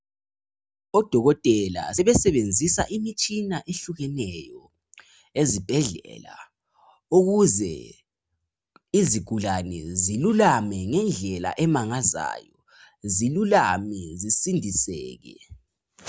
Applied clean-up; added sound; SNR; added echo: none; none; none; none.